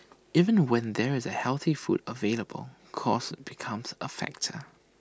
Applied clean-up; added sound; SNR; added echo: none; none; none; none.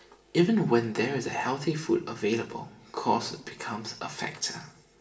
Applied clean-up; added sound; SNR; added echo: none; none; none; reverberation time 0.7 s.